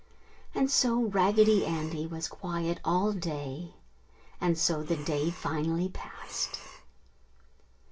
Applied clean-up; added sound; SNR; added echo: none; Breathing; 20 dB; reverberation time 0.2 s.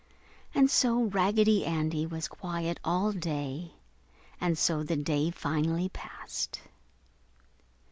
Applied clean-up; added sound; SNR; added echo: none; none; none; none.